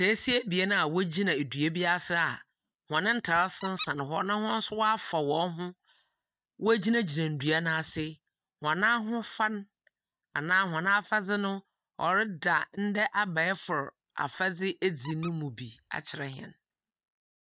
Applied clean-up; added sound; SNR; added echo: neural mask model RNNoise.